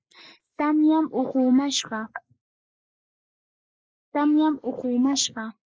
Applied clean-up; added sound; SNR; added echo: neural mask model Resemble Enhance denoiser.